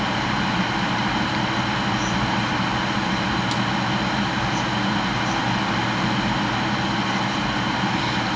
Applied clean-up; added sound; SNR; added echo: none; none; none; none.